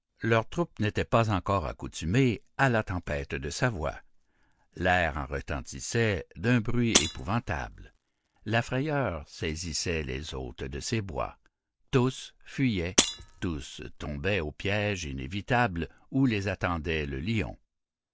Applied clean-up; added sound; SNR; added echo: none; Shatter; 3 dB; none.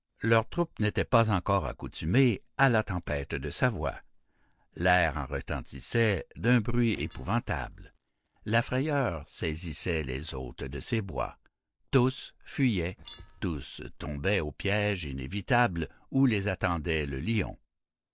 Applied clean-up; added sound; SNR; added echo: neural separator model SepFormer DNS4.